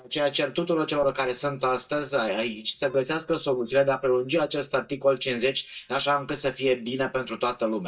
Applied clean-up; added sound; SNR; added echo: neural mask model DeepFilterNet 3.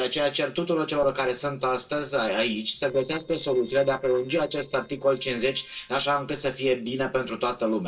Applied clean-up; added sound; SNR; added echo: neural separator model SepFormer DNS4.